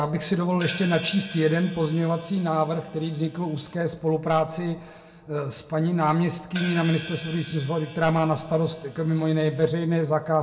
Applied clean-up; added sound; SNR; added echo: none; Hi-hat; 14 dB; reverberation time 0.4 s.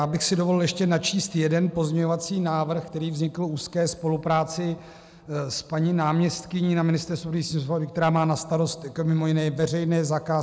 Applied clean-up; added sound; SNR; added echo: none; none; none; none.